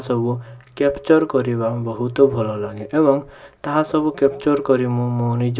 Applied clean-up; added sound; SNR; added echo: none; none; none; none.